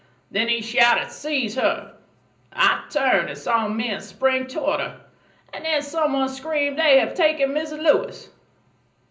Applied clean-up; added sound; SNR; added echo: none; none; none; reverberation time 0.5 s.